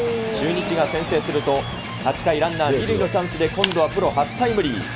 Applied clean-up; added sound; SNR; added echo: none; none; none; none.